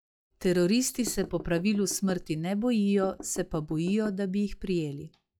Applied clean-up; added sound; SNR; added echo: classical method log-MMSE.